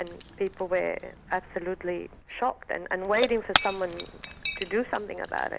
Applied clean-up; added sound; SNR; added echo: none; Shatter / Crushing; 6 dB; none.